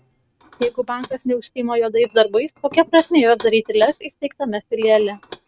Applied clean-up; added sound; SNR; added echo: neural mask model RNNoise.